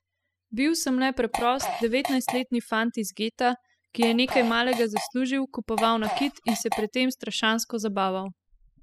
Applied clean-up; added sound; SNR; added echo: classical method spectral subtraction.